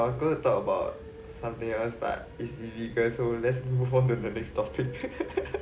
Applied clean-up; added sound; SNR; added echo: none; none; none; none.